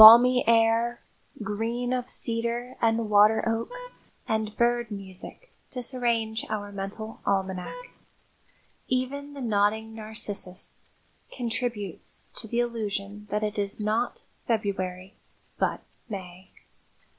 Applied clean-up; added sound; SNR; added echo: none; Vehicle horn, car horn, honking; 17 dB; none.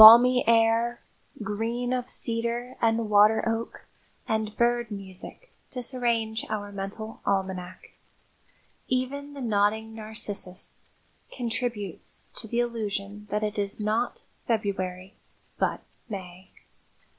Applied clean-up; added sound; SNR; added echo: none; none; none; none.